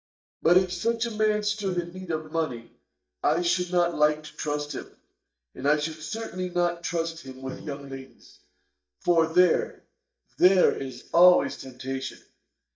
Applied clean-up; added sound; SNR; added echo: neural mask model DeepFilterNet 3.